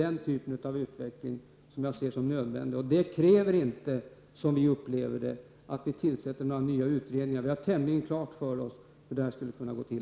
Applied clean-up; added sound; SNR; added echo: none; none; none; none.